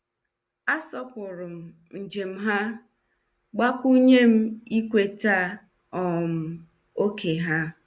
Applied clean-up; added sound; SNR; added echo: none; none; none; none.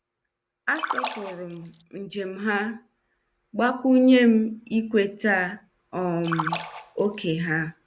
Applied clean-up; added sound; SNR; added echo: none; Splash, splatter; 8 dB; none.